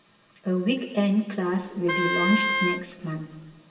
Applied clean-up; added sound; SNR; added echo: none; Wind instrument, woodwind instrument; 2 dB; reverberation time 1.4 s.